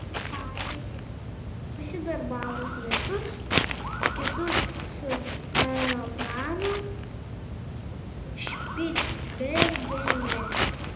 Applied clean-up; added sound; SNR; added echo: none; Walk, footsteps; -4 dB; reverberation time 0.8 s.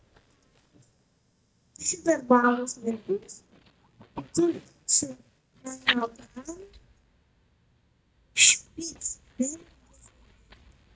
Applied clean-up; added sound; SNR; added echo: neural mask model DeepFilterNet 3.